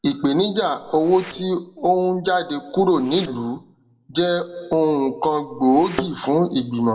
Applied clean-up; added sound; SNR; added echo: neural separator model SepFormer DNS4.